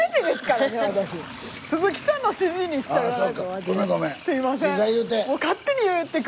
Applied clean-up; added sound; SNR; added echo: none; Sink (filling or washing) + Toilet flush; 16 dB; none.